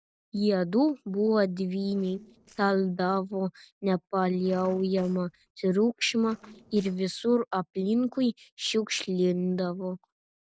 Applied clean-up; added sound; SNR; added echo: neural separator model SepFormer DNS4.